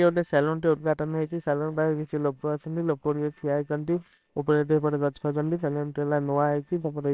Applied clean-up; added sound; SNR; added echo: neural separator model SepFormer WHAMR!.